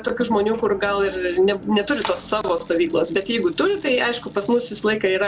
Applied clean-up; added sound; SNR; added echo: none; Bicycle + Motor vehicle (road) / Engine; 17 dB; none.